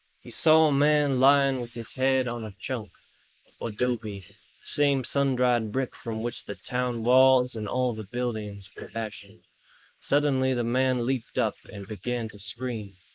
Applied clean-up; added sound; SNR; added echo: neural mask model Resemble Enhance denoiser.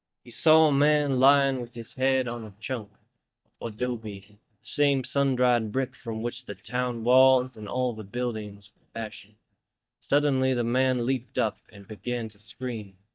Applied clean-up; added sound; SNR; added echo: neural mask model DeepFilterNet 3.